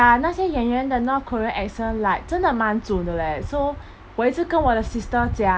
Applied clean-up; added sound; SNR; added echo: none; none; none; none.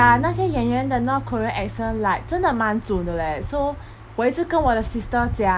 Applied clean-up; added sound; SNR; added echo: none; Bass guitar; 12 dB; none.